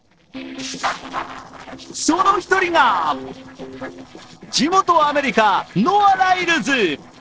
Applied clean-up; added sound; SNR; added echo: neural separator model SepFormer DNS4.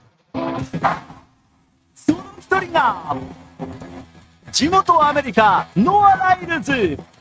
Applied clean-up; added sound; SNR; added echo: neural mask model RNNoise.